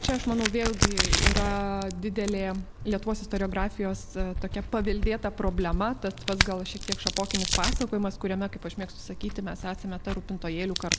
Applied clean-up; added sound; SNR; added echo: none; Crack; 0 dB; none.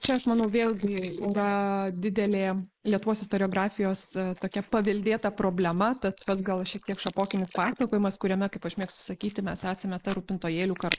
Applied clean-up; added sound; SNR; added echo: neural mask model Resemble Enhance denoiser.